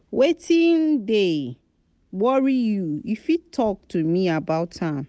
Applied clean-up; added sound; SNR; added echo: none; none; none; none.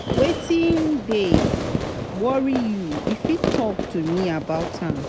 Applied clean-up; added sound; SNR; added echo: none; Fireworks; 2 dB; none.